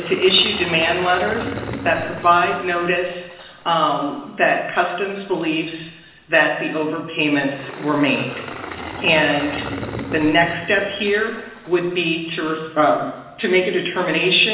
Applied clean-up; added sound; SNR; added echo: none; Engine; 14 dB; reverberation time 1.0 s.